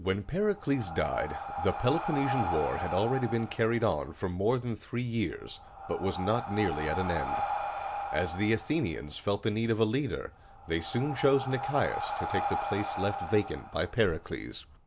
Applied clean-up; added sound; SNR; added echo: none; Breathing; 7 dB; none.